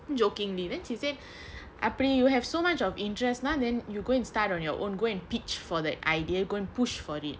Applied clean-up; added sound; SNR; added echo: none; none; none; none.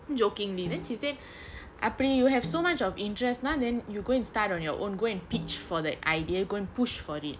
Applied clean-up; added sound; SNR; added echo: none; Snare drum; 15 dB; none.